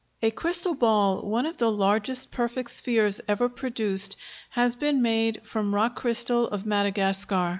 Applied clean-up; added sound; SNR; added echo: none; none; none; none.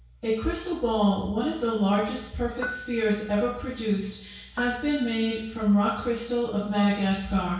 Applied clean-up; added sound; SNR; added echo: none; Piano; 13 dB; reverberation time 0.6 s.